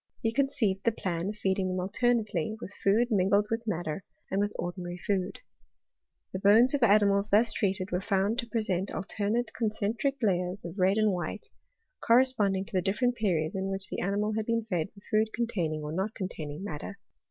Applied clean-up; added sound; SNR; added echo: none; none; none; none.